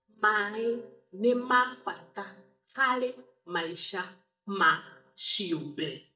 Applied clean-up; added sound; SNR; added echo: neural mask model DeepFilterNet 3.